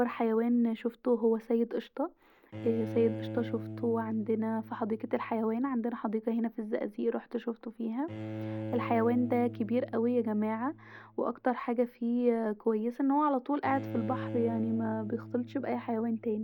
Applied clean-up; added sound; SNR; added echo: none; Bowed string instrument; 12 dB; none.